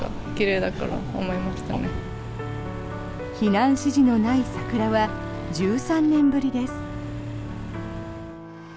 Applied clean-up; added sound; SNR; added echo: none; Accelerating, revving, vroom / Car; 11 dB; none.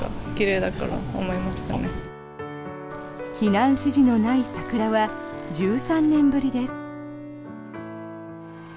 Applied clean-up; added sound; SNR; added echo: none; none; none; none.